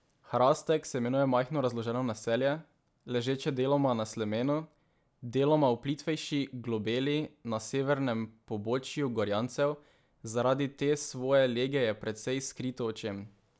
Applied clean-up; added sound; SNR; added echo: none; none; none; none.